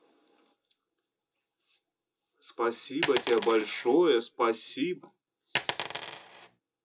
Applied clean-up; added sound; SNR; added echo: none; Coin (dropping); 1 dB; reverberation time 0.2 s.